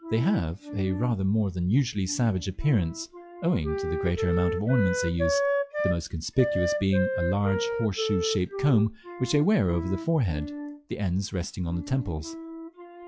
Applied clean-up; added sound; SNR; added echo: classical method log-MMSE.